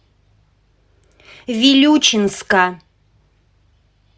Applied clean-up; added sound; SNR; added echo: none; none; none; none.